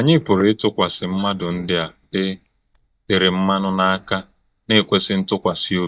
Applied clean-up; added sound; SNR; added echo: neural mask model DeepFilterNet 3.